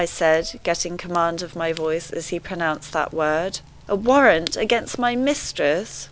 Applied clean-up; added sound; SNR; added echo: none; Fire / Rain; 19 dB; none.